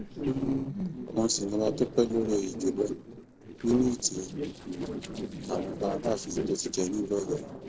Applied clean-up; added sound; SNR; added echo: neural separator model SepFormer DNS4.